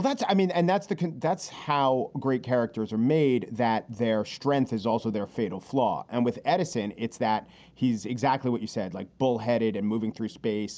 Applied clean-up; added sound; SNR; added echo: none; none; none; none.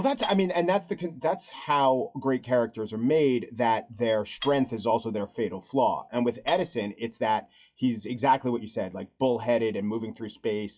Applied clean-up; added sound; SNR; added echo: classical method WPE with log-MMSE.